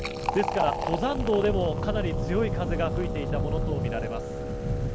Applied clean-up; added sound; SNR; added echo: none; Wind instrument, woodwind instrument + Fill (with liquid); 6 dB; none.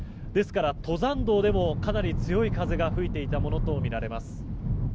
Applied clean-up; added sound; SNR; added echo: none; none; none; none.